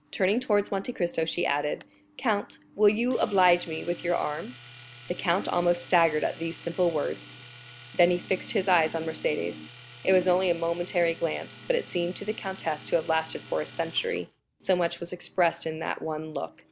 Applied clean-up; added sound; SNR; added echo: none; Domestic sounds, home sounds; 18 dB; none.